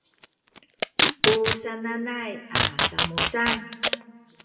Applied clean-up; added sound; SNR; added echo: none; Packing tape, duct tape; -3 dB; reverberation time 1.5 s.